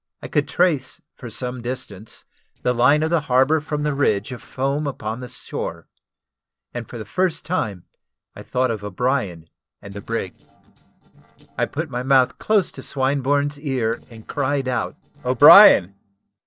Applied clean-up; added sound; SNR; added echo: neural separator model SepFormer DNS4.